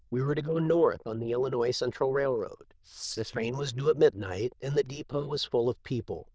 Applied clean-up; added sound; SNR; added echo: neural diffusion model UNIVERSE++.